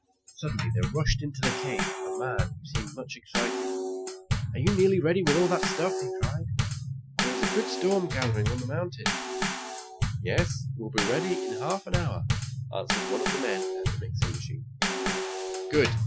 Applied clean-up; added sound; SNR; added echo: classical method Wiener filter.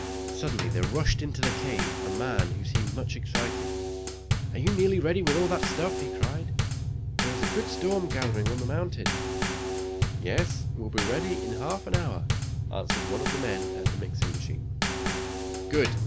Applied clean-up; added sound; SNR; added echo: none; Bass drum / Snare drum / Drum kit; -3 dB; none.